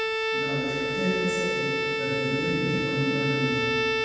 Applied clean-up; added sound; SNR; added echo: none; Bowed string instrument; -3 dB; reverberation time 2.1 s.